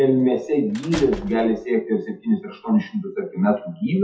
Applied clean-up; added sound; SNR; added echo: classical method WPE with log-MMSE.